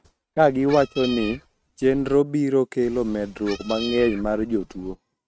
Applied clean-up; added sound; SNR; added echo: neural mask model RNNoise.